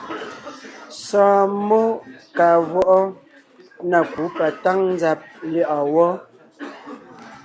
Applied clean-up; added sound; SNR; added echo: none; Cough; 19 dB; none.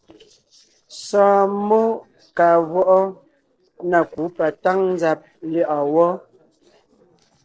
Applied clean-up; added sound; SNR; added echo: neural separator model SepFormer DNS4.